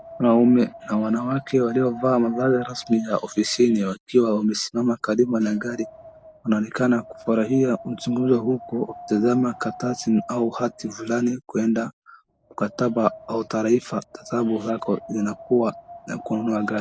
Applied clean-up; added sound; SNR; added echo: none; Wind; 19 dB; none.